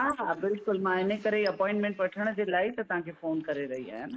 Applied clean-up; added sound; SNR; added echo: neural mask model Resemble Enhance denoiser.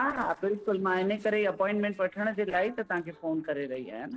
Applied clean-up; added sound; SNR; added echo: neural separator model SepFormer DNS4.